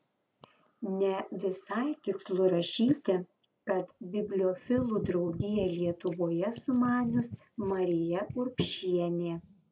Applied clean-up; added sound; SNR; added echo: neural mask model Resemble Enhance denoiser.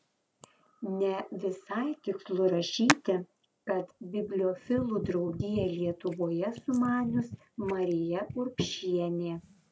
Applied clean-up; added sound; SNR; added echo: none; Hands; 9 dB; none.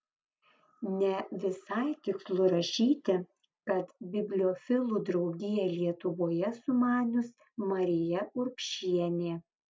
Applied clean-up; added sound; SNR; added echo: none; none; none; none.